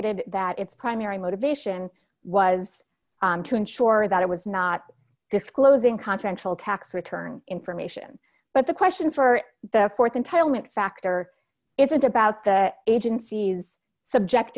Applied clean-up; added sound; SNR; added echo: none; none; none; none.